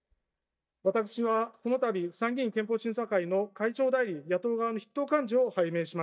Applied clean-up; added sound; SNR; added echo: neural mask model DeepFilterNet 3.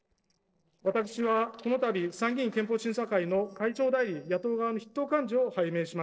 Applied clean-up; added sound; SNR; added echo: neural separator model SepFormer DNS4.